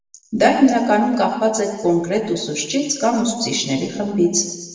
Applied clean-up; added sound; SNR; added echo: none; none; none; reverberation time 1.2 s.